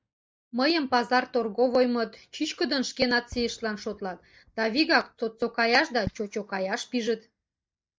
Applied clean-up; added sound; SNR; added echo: neural mask model DeepFilterNet 3.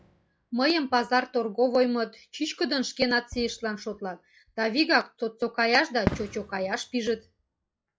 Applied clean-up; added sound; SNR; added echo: classical method log-MMSE.